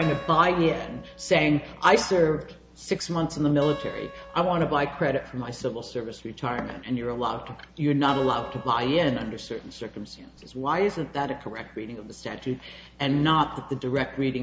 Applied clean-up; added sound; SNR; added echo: none; Acoustic guitar; 17 dB; none.